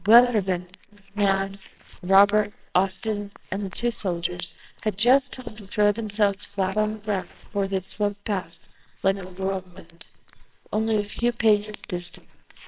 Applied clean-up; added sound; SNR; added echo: neural separator model SepFormer WHAMR!.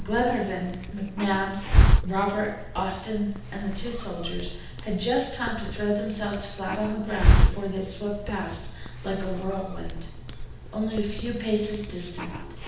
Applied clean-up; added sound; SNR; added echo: none; Hiss; -3 dB; reverberation time 0.8 s.